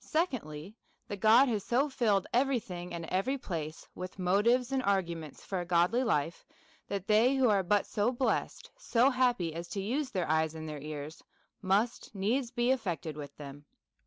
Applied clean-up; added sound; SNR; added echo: none; none; none; none.